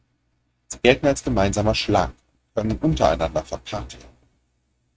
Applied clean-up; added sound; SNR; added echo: neural mask model RNNoise.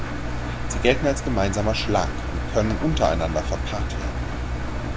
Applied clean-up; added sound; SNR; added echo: none; Engine; 1 dB; none.